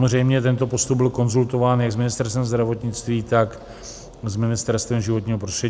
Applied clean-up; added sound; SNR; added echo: none; none; none; none.